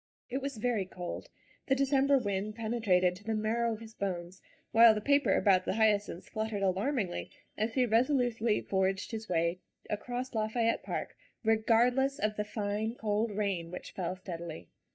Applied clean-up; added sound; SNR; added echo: neural mask model DeepFilterNet 3.